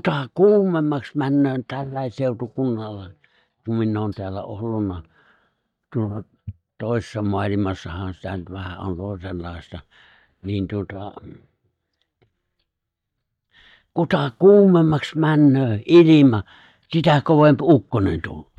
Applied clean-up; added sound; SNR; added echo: neural mask model DeepFilterNet 3.